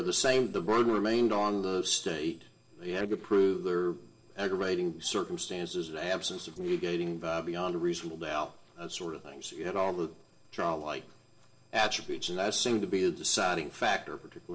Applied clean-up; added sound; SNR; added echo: neural separator model SepFormer DNS4.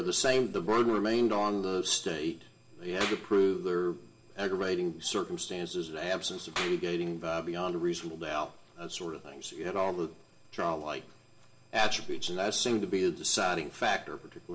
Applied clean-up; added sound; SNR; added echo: none; Clapping; 14 dB; reverberation time 0.4 s.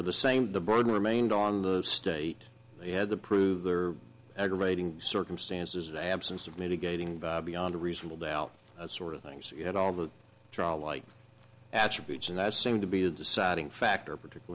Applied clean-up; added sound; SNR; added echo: none; none; none; none.